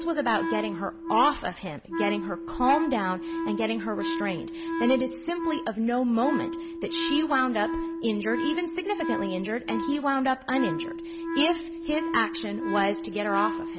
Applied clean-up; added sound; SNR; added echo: none; Wind instrument, woodwind instrument; 4 dB; none.